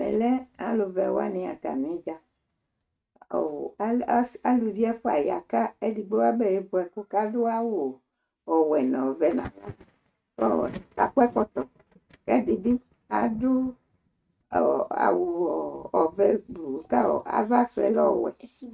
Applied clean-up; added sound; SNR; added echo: neural mask model RNNoise.